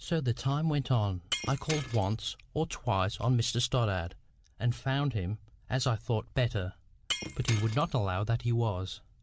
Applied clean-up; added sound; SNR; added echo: none; Shatter; 11 dB; none.